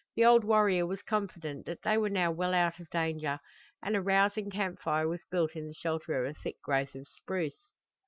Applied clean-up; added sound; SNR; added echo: none; none; none; none.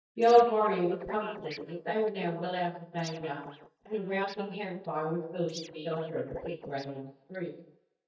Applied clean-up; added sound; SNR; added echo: neural mask model DeepFilterNet 3.